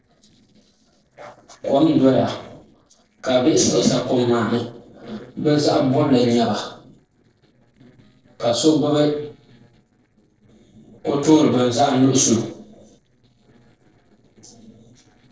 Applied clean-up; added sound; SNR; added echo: neural separator model SepFormer DNS4.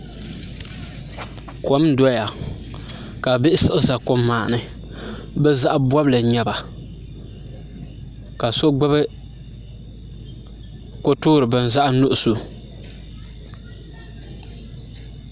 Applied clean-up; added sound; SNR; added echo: none; none; none; none.